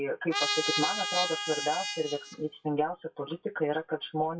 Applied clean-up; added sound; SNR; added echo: classical method WPE with log-MMSE.